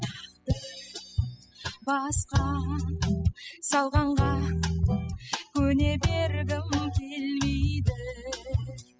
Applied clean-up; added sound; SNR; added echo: classical method spectral subtraction.